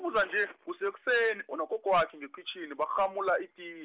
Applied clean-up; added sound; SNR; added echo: none; none; none; none.